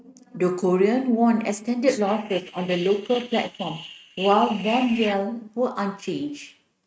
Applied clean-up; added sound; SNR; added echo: neural mask model RNNoise.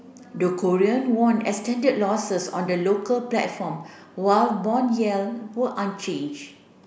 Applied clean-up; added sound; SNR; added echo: none; none; none; none.